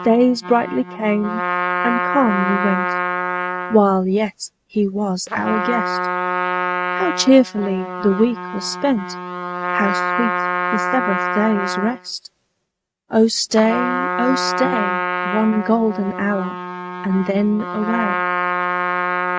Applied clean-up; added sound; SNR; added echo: neural mask model RNNoise.